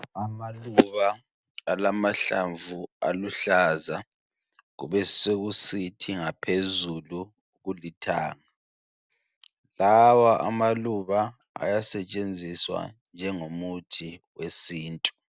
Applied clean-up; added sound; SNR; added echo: none; none; none; none.